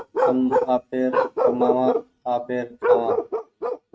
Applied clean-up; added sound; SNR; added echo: neural mask model RNNoise.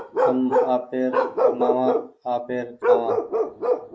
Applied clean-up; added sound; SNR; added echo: neural mask model Resemble Enhance denoiser.